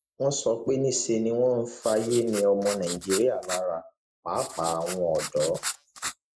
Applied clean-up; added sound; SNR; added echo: neural mask model Resemble Enhance denoiser.